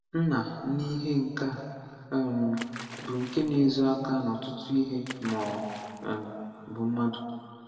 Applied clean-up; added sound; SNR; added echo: none; Splash, splatter; 18 dB; reverberation time 2.3 s.